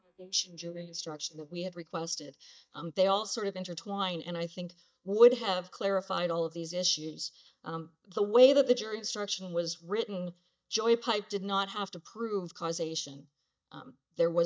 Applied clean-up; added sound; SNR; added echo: neural mask model DeepFilterNet 3.